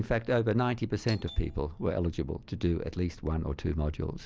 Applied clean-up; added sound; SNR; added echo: none; Doorbell; 19 dB; none.